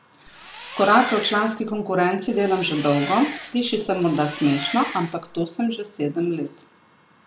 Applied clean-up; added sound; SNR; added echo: none; Engine; 11 dB; none.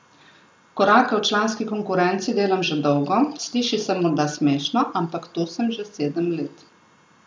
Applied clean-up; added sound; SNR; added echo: none; none; none; none.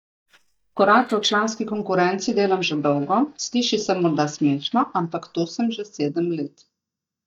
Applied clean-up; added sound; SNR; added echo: neural mask model DeepFilterNet 3.